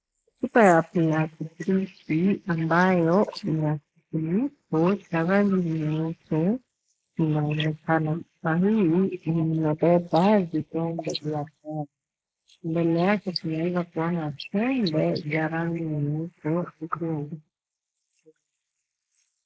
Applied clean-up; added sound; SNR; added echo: neural mask model Resemble Enhance denoiser.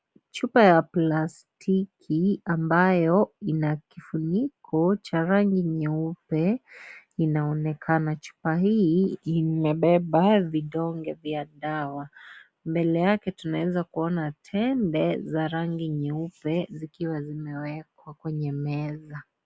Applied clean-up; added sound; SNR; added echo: none; none; none; none.